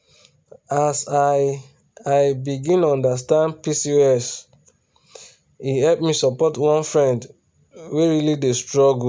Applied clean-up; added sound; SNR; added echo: none; none; none; none.